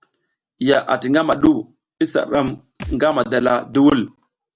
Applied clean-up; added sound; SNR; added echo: none; Thump, thud; 17 dB; none.